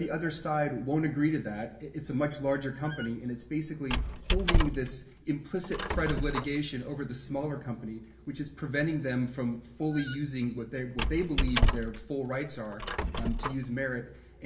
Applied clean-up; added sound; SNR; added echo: none; Squeak; 2 dB; reverberation time 0.7 s.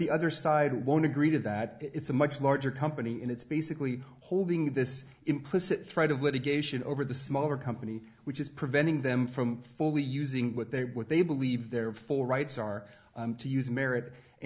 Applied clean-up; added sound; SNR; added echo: none; none; none; none.